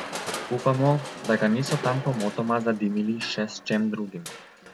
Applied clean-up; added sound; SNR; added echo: none; Crushing; 11 dB; none.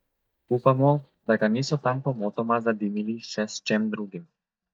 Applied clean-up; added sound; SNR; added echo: neural mask model DeepFilterNet 3.